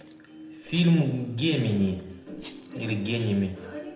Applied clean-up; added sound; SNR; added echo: none; Rattle; 19 dB; reverberation time 0.7 s.